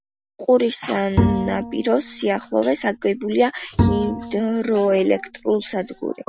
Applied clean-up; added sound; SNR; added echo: none; Bowed string instrument; 5 dB; none.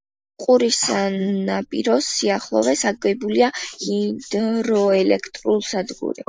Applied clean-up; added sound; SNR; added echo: neural mask model Resemble Enhance denoiser.